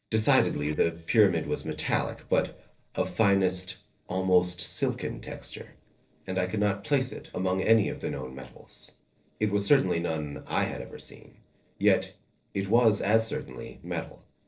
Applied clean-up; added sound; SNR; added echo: neural separator model SepFormer DNS4.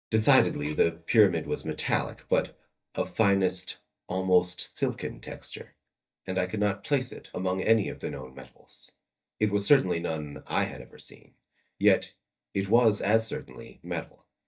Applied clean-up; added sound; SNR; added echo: neural mask model DeepFilterNet 3.